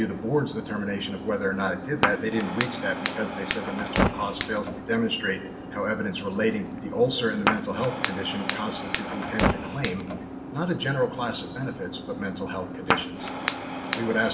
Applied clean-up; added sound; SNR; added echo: none; Fire; 2 dB; reverberation time 0.9 s.